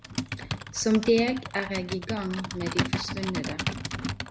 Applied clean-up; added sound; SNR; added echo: none; Computer keyboard; 4 dB; none.